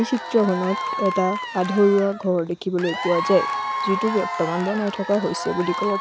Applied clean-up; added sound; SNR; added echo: none; Applause / Crowd / Cheering; 6 dB; none.